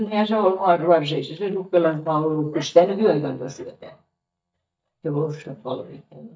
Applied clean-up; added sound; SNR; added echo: neural mask model DeepFilterNet 3.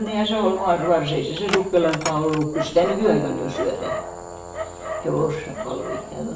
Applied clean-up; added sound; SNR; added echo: none; Dog; 9 dB; reverberation time 0.6 s.